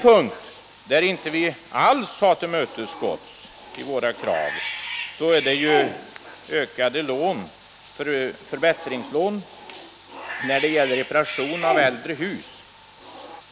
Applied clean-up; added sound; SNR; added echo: none; Bathtub (filling or washing) / Cat; 10 dB; none.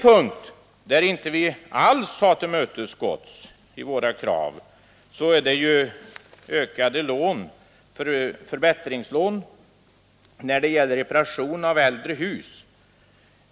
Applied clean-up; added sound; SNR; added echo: none; none; none; none.